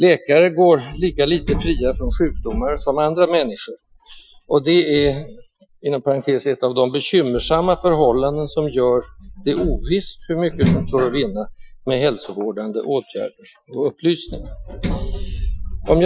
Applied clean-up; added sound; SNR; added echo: classical method Wiener filter.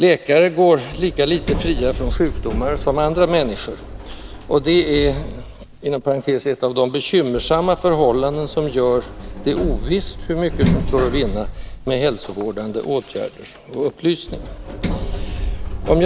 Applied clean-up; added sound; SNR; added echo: none; Sliding door; 7 dB; none.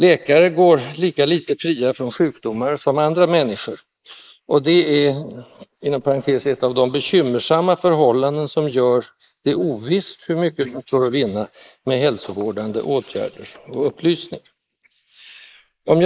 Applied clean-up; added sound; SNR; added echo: neural mask model Resemble Enhance denoiser.